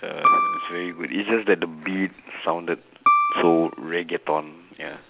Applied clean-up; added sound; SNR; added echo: none; Piano; -2 dB; none.